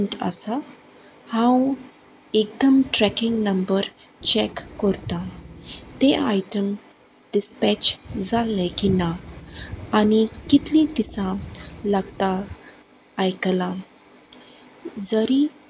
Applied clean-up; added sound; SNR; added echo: none; Wind instrument, woodwind instrument; 19 dB; none.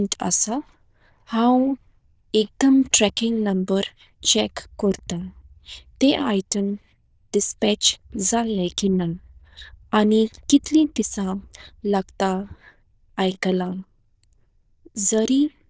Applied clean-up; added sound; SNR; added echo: neural diffusion model UNIVERSE++.